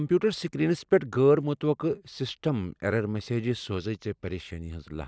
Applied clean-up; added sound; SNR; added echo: none; none; none; none.